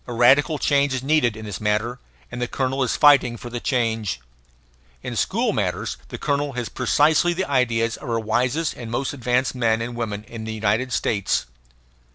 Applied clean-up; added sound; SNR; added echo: none; none; none; none.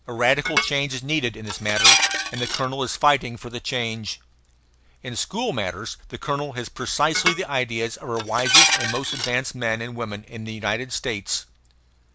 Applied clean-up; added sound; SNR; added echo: none; Dishes, pots, and pans; -3 dB; none.